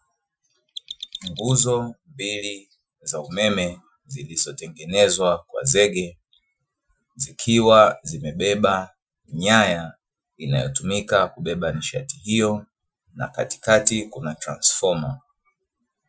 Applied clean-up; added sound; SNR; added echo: classical method Wiener filter.